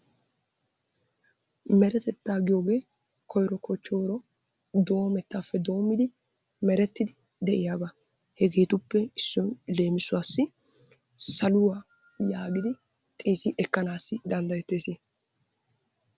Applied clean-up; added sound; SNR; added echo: none; none; none; none.